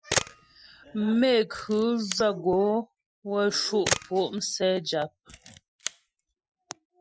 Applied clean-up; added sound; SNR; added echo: classical method Wiener filter.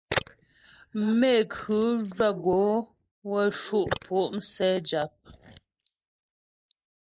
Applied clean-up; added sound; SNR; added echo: neural mask model Resemble Enhance denoiser.